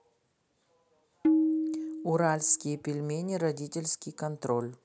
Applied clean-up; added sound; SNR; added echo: none; Tabla; -2 dB; none.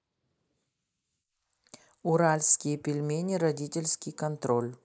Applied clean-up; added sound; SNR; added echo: neural mask model Resemble Enhance denoiser.